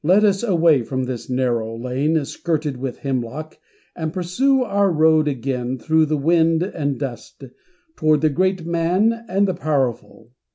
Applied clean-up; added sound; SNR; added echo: none; none; none; none.